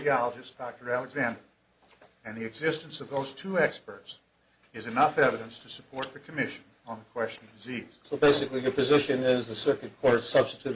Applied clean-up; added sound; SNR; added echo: none; none; none; none.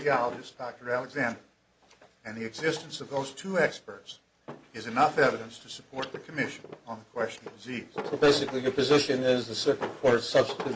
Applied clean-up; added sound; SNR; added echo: none; Drawer open or close; 15 dB; none.